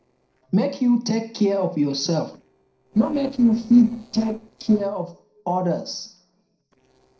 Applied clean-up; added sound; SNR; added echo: neural separator model SepFormer DNS4.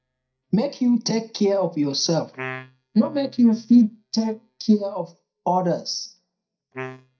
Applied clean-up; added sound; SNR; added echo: neural mask model DeepFilterNet 3.